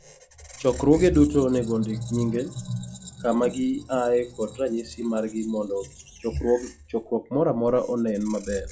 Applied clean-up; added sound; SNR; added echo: classical method log-MMSE.